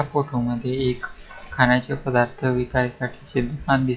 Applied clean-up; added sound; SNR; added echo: classical method WPE with log-MMSE.